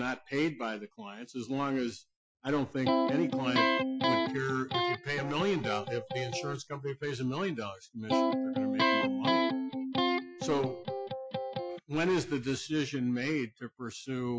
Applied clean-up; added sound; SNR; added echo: classical method Wiener filter.